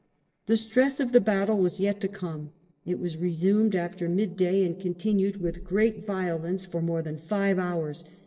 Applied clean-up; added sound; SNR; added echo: neural separator model SepFormer DNS4.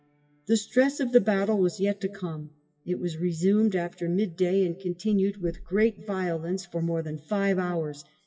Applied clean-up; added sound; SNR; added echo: classical method WPE with log-MMSE.